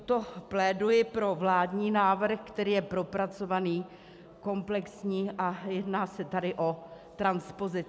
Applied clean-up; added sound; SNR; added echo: none; none; none; none.